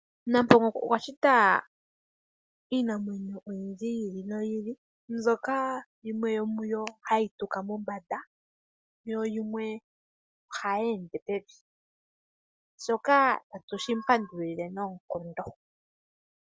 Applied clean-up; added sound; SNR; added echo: none; none; none; none.